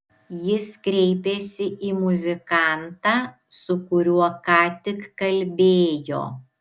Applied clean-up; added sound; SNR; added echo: none; none; none; none.